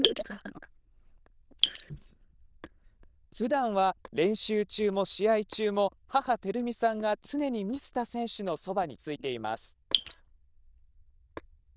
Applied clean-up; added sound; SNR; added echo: neural diffusion model UNIVERSE++.